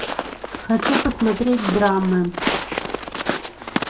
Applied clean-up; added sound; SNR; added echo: none; Walk, footsteps; 3 dB; reverberation time 0.2 s.